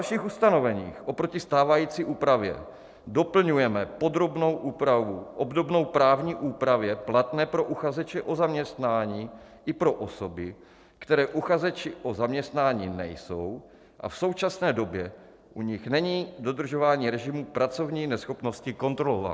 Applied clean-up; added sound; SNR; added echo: none; none; none; none.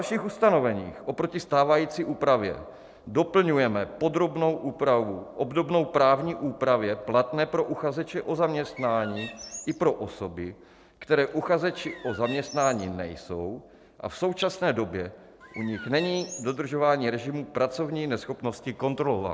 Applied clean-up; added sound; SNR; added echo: none; Drip + Bird; 15 dB; none.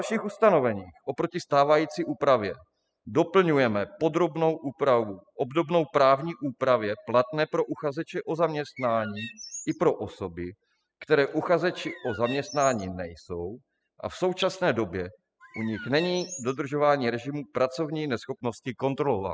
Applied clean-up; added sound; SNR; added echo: classical method spectral subtraction.